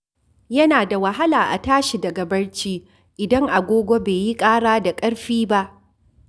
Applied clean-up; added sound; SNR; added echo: none; none; none; none.